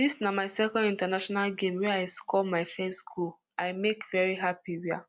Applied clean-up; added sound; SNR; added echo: none; none; none; none.